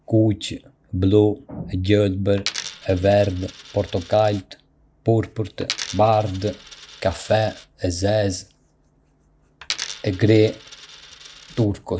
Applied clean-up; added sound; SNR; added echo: none; Coin (dropping); 14 dB; none.